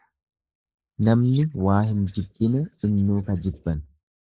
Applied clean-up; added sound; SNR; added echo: neural mask model Resemble Enhance denoiser.